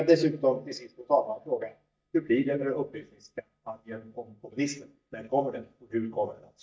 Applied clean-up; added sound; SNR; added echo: neural mask model DeepFilterNet 3.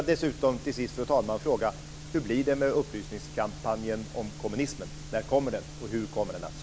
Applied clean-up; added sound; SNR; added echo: none; none; none; none.